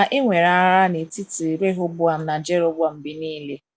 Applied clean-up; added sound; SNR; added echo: none; none; none; none.